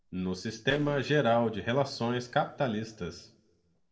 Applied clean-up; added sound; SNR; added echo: neural separator model SepFormer DNS4.